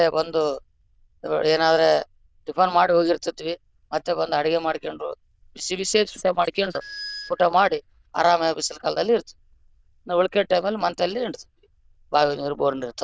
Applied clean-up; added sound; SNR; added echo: neural diffusion model UNIVERSE++.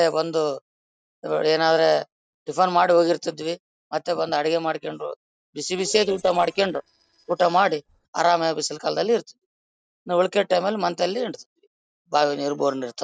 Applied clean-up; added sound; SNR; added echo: neural separator model SepFormer DNS4.